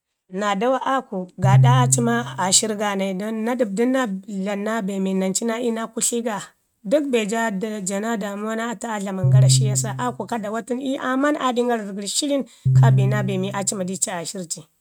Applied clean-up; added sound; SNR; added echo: neural mask model RNNoise.